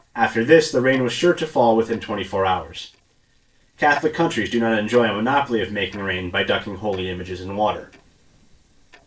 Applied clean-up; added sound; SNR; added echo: neural separator model SepFormer DNS4.